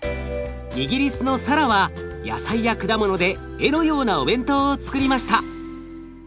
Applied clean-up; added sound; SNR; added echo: none; none; none; none.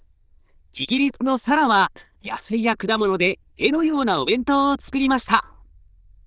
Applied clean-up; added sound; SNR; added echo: neural diffusion model UNIVERSE++.